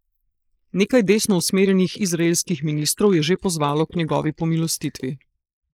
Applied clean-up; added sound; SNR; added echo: neural mask model Resemble Enhance denoiser.